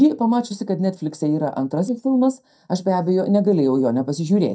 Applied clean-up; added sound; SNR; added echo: neural mask model DeepFilterNet 3.